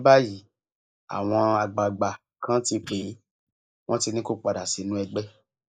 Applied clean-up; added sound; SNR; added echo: neural mask model Resemble Enhance denoiser.